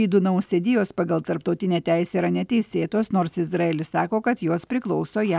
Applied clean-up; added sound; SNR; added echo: none; none; none; none.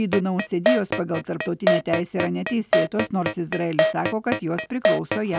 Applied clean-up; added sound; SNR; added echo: none; Keyboard (musical); 0 dB; none.